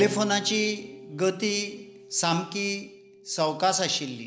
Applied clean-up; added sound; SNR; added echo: none; Electric guitar / Bass guitar; 17 dB; none.